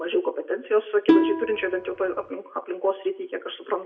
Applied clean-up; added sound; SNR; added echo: none; Plucked string instrument; -3 dB; reverberation time 0.6 s.